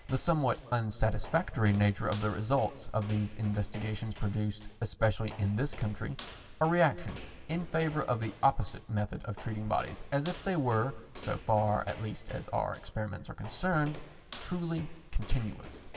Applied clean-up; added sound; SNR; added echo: none; Walk, footsteps; 17 dB; reverberation time 1.5 s.